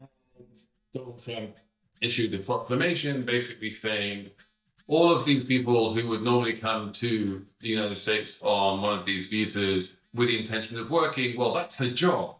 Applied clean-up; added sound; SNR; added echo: neural mask model DeepFilterNet 3.